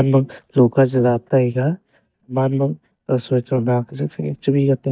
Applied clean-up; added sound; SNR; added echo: neural mask model DeepFilterNet 3.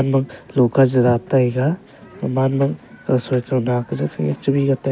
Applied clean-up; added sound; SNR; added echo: none; none; none; none.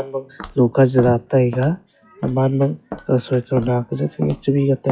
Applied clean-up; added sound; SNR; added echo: classical method log-MMSE.